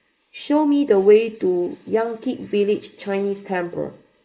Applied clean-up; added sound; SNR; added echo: neural mask model Resemble Enhance denoiser.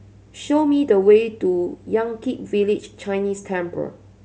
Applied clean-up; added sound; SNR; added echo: none; none; none; none.